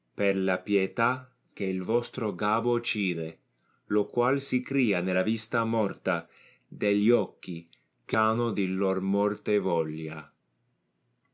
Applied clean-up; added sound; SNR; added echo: none; none; none; none.